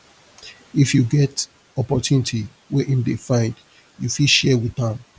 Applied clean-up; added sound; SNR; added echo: none; none; none; none.